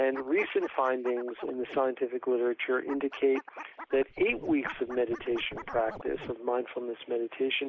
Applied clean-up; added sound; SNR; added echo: neural mask model Resemble Enhance denoiser.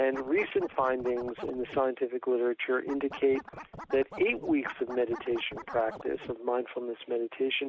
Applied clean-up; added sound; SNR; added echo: neural mask model RNNoise.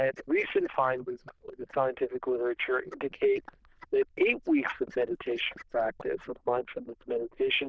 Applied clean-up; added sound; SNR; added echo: neural diffusion model UNIVERSE++.